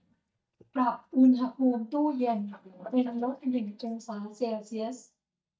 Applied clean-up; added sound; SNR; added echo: neural mask model DeepFilterNet 3.